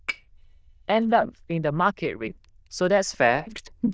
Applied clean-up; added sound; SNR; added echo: neural diffusion model UNIVERSE++.